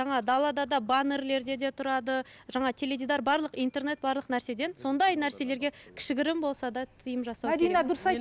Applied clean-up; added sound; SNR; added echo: none; none; none; none.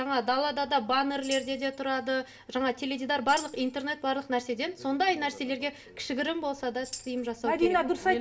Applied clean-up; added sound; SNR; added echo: none; Tambourine; 18 dB; reverberation time 0.3 s.